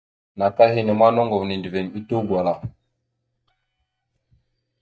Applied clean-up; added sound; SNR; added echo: neural mask model DeepFilterNet 3.